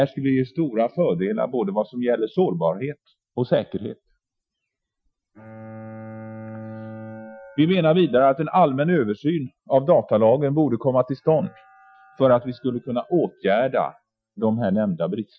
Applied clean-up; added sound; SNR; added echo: classical method Wiener filter.